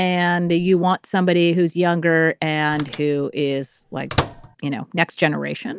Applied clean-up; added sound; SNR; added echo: none; Microwave oven; 10 dB; none.